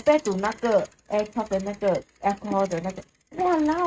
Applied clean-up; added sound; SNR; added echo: neural mask model RNNoise.